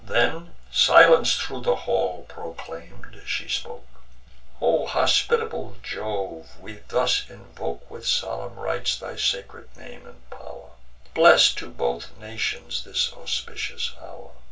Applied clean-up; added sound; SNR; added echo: none; none; none; reverberation time 0.2 s.